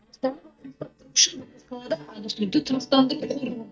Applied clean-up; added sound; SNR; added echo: neural mask model DeepFilterNet 3.